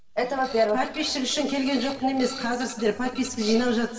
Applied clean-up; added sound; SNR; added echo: none; Printer; 16 dB; reverberation time 2.5 s.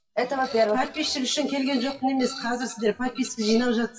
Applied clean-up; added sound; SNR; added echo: classical method WPE with log-MMSE.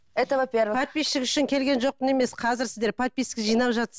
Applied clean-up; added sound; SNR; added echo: none; none; none; none.